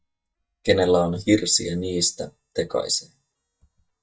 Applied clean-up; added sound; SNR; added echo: neural mask model DeepFilterNet 3.